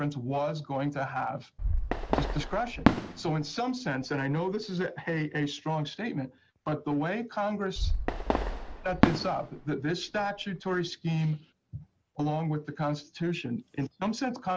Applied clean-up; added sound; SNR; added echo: none; Fireworks; -1 dB; none.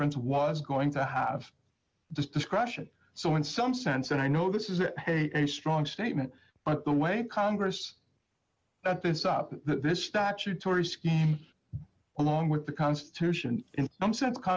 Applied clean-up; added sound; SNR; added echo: none; none; none; none.